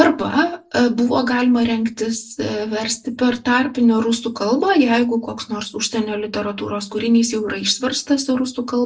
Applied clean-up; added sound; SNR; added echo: none; none; none; reverberation time 0.2 s.